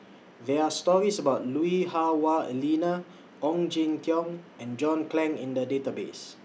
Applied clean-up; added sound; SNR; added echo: none; none; none; none.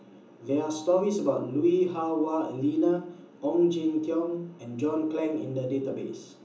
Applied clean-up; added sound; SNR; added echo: none; none; none; reverberation time 0.7 s.